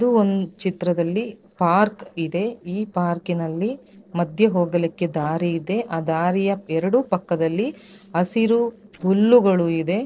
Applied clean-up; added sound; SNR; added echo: neural separator model SepFormer DNS4.